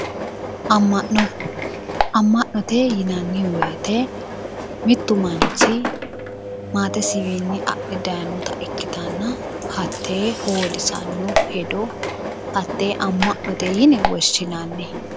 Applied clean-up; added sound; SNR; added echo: none; Engine; 4 dB; none.